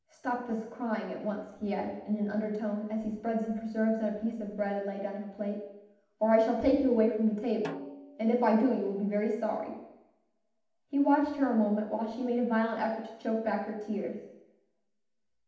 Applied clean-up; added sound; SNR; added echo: none; Snare drum; 17 dB; reverberation time 0.8 s.